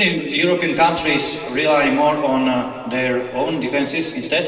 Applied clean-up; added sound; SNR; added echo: none; none; none; reverberation time 2.4 s.